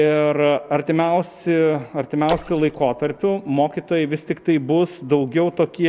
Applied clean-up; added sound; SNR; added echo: none; Splash, splatter; 13 dB; none.